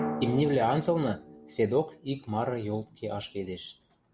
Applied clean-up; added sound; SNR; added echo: none; Drum; 10 dB; none.